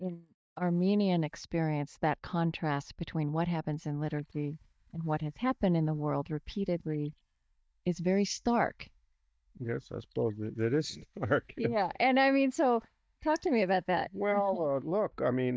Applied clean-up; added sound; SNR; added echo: neural mask model DeepFilterNet 3.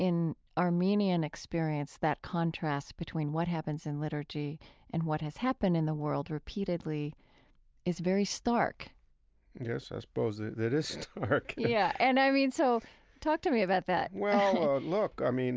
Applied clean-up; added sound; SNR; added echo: none; none; none; none.